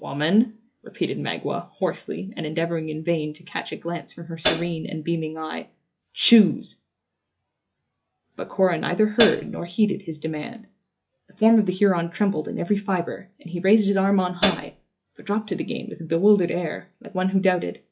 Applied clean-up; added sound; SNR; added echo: classical method log-MMSE.